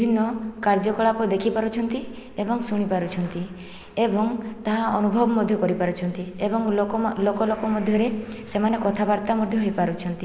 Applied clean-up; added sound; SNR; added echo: none; none; none; none.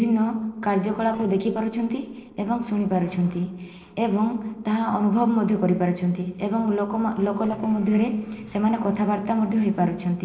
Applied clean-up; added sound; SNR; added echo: neural separator model SepFormer DNS4.